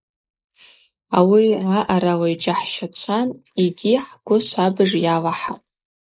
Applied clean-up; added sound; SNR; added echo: neural mask model Resemble Enhance denoiser.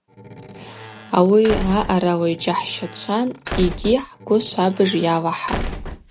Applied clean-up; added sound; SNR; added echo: none; Squeak / Slam / Wood; 11 dB; none.